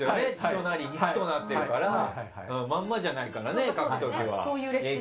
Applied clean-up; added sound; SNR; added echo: none; Wind instrument, woodwind instrument; 15 dB; reverberation time 0.3 s.